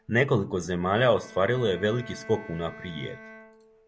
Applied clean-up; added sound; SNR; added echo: none; Bowed string instrument; 20 dB; none.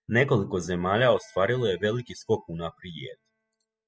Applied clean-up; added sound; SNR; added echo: classical method spectral subtraction.